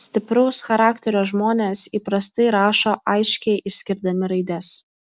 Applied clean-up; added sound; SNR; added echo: none; none; none; none.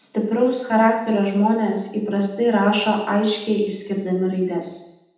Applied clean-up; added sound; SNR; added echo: none; none; none; reverberation time 0.8 s.